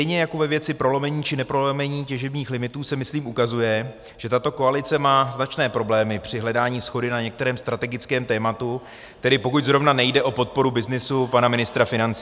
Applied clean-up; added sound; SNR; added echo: none; none; none; none.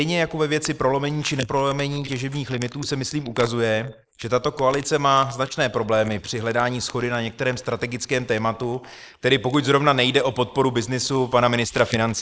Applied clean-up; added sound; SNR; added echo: neural mask model Resemble Enhance denoiser.